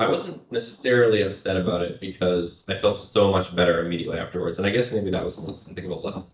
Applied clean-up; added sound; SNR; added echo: neural mask model DeepFilterNet 3.